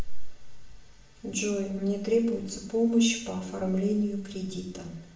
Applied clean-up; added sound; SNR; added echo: none; none; none; reverberation time 0.6 s.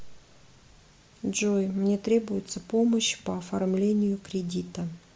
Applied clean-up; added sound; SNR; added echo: none; none; none; none.